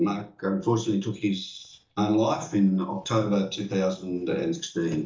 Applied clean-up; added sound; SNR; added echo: neural mask model DeepFilterNet 3.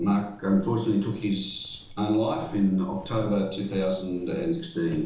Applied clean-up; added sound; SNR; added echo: none; Walk, footsteps; 19 dB; reverberation time 0.8 s.